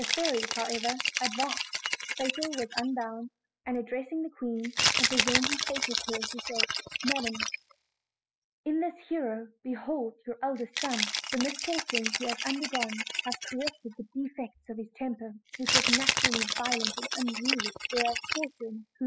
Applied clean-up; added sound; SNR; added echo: classical method spectral subtraction.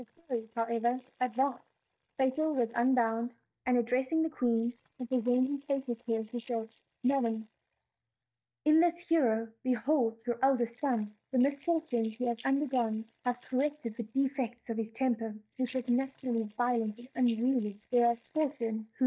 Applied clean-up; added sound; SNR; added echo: neural mask model DeepFilterNet 3.